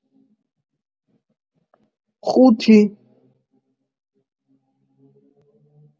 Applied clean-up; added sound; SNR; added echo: none; none; none; none.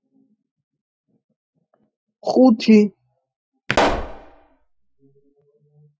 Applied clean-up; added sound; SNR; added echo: classical method Wiener filter.